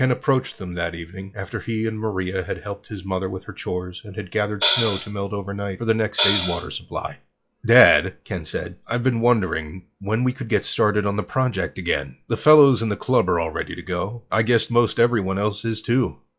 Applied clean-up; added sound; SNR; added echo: classical method log-MMSE.